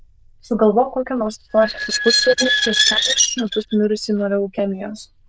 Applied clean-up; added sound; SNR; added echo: neural diffusion model UNIVERSE++.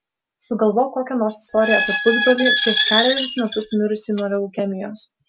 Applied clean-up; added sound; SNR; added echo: none; Squeak; -1 dB; none.